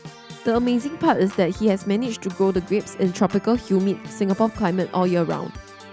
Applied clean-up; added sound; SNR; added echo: none; Organ; 17 dB; none.